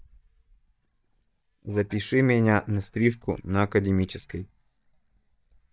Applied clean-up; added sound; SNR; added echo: neural mask model DeepFilterNet 3.